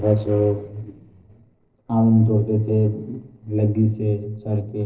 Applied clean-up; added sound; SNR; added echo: neural separator model SepFormer DNS4.